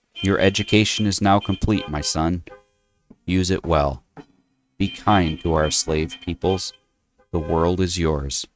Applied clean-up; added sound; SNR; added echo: neural mask model RNNoise.